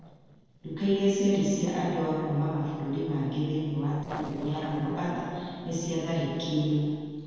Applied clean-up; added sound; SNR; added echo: neural separator model SepFormer DNS4.